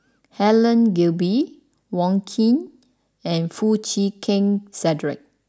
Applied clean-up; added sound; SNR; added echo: none; none; none; none.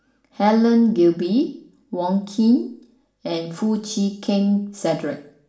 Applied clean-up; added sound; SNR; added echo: none; none; none; reverberation time 0.5 s.